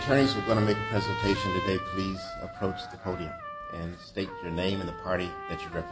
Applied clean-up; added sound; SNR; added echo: none; Trumpet; 7 dB; reverberation time 0.7 s.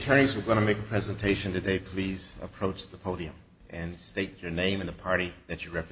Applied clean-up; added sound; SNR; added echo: none; none; none; none.